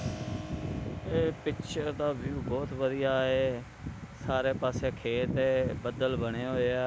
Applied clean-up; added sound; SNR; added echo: none; Keyboard (musical); 20 dB; none.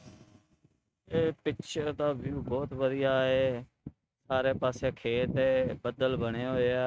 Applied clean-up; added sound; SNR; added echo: neural mask model RNNoise.